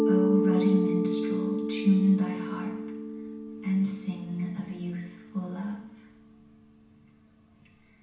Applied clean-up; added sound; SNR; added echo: none; Mallet percussion; 2 dB; reverberation time 0.9 s.